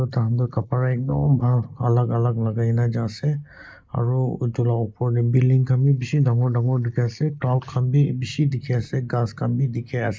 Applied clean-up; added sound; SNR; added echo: neural mask model Resemble Enhance denoiser.